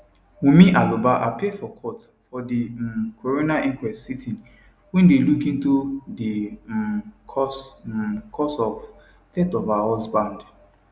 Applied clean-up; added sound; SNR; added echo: none; none; none; none.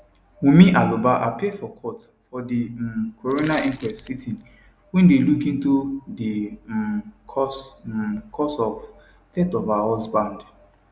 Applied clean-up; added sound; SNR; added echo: none; Crushing; 19 dB; none.